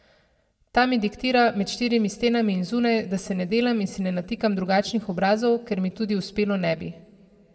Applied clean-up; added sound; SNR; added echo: none; none; none; reverberation time 1.3 s.